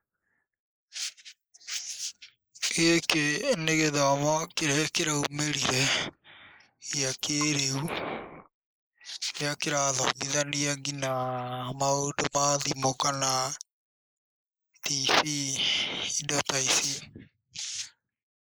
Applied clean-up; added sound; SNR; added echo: neural mask model Resemble Enhance denoiser.